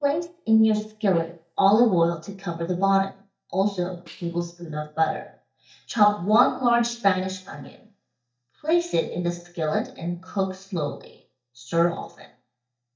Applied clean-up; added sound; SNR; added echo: neural mask model DeepFilterNet 3.